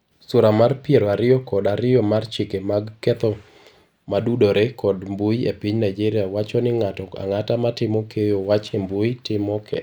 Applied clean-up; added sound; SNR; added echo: none; none; none; none.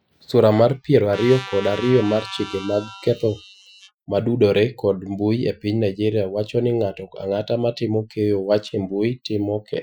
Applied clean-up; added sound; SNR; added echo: classical method Wiener filter.